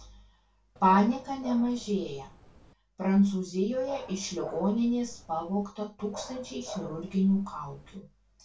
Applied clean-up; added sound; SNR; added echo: none; Dog; 16 dB; reverberation time 0.2 s.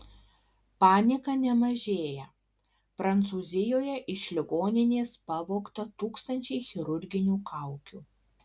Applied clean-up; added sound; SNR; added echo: none; none; none; none.